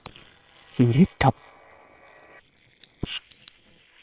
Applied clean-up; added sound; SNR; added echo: neural separator model SepFormer WHAM!.